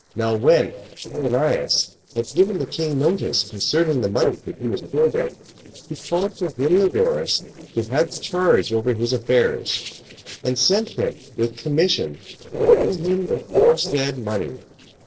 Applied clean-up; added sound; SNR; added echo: neural separator model SepFormer DNS4.